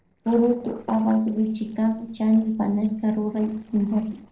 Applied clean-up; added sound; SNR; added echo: neural separator model SepFormer DNS4.